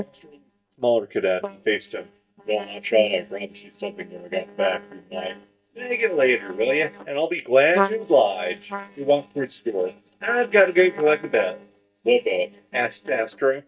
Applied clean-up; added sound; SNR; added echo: neural mask model DeepFilterNet 3.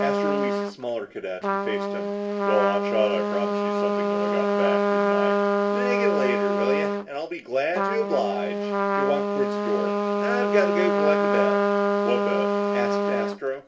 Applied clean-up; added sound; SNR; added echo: none; Trumpet; -5 dB; reverberation time 0.5 s.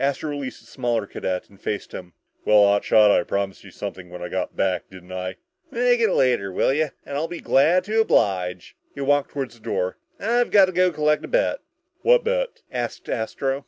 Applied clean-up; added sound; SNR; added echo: none; none; none; none.